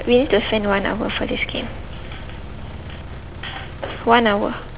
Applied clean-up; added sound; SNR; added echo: none; Engine; 10 dB; none.